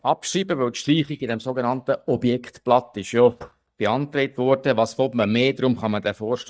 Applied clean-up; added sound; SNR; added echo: neural mask model DeepFilterNet 3.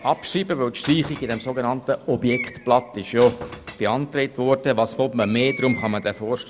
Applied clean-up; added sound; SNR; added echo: none; Shatter / Crushing + Bird; 15 dB; none.